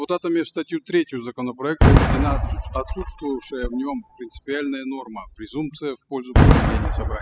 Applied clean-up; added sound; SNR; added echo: classical method spectral subtraction.